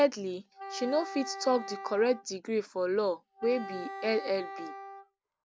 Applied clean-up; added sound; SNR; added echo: none; Wind instrument, woodwind instrument; 12 dB; none.